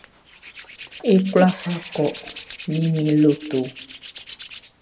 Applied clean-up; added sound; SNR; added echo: none; Hands; 13 dB; none.